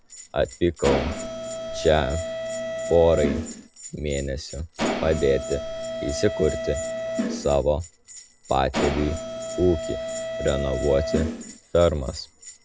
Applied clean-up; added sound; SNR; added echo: none; Mechanisms + Bell; 5 dB; none.